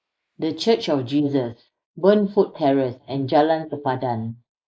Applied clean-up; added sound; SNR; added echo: neural mask model Resemble Enhance denoiser.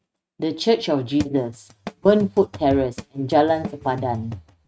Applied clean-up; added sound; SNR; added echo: neural mask model RNNoise.